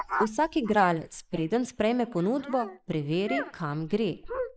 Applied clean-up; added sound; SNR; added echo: neural mask model Resemble Enhance denoiser.